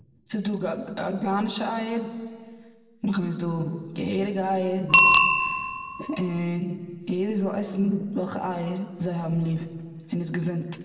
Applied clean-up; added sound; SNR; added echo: none; Bicycle bell; 1 dB; reverberation time 1.4 s.